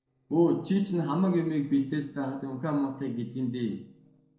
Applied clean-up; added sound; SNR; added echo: neural separator model SepFormer DNS4.